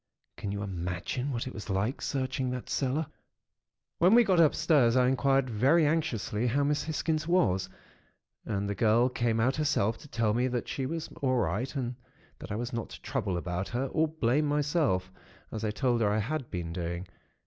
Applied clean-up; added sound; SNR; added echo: none; none; none; none.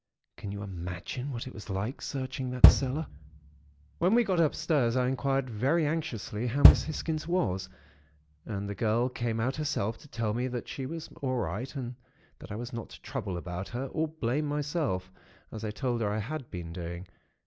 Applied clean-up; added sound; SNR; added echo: none; Bass drum; -4 dB; none.